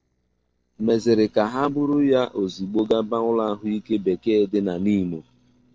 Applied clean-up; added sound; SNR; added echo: neural separator model SepFormer DNS4.